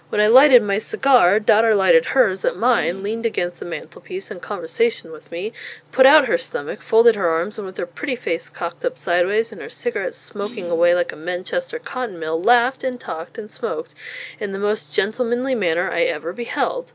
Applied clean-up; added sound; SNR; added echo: none; Thump, thud; 16 dB; none.